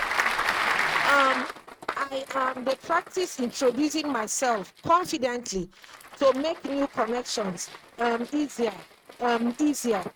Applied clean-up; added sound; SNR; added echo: neural mask model RNNoise.